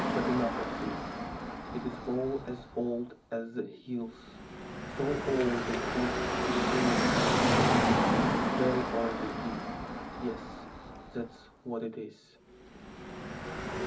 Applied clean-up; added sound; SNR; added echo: none; Car passing by / Traffic noise, roadway noise; -4 dB; reverberation time 0.4 s.